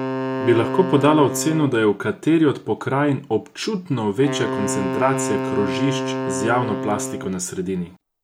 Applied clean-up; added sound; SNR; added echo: none; Wind instrument, woodwind instrument; 6 dB; none.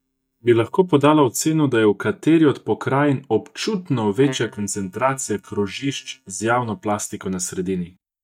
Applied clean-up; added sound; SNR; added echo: neural mask model DeepFilterNet 3.